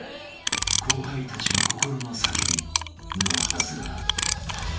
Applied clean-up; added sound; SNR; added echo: none; Clock; -5 dB; reverberation time 0.4 s.